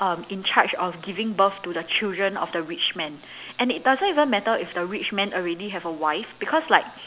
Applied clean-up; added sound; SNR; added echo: none; none; none; none.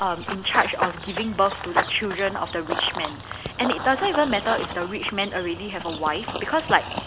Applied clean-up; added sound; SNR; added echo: none; Run / Bird vocalization, bird call, bird song; 6 dB; none.